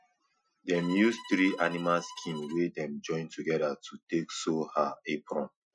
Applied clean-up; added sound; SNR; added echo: classical method Wiener filter.